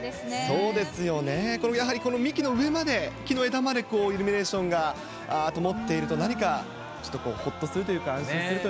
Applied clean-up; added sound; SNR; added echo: none; none; none; none.